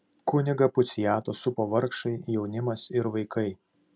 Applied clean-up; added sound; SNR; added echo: none; none; none; none.